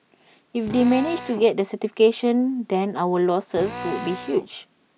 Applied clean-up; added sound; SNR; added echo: none; Drill; 15 dB; none.